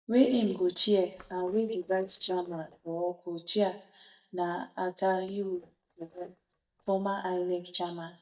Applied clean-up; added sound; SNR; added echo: neural mask model DeepFilterNet 3.